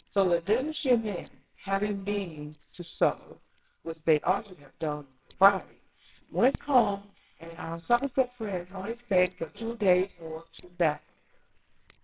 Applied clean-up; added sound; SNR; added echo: neural separator model SepFormer WHAMR!.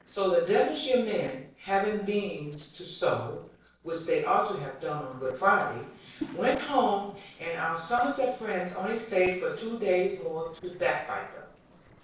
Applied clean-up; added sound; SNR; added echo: neural separator model SepFormer DNS4.